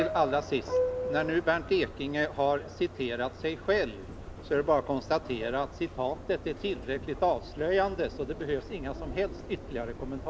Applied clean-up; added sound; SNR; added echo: none; Subway, metro, underground; 8 dB; none.